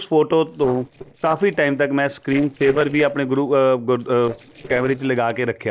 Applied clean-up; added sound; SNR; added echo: neural separator model SepFormer DNS4.